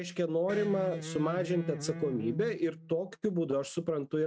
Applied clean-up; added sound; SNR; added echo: neural mask model RNNoise.